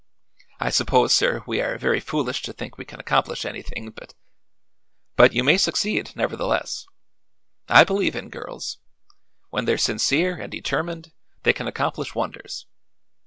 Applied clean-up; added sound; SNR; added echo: none; none; none; none.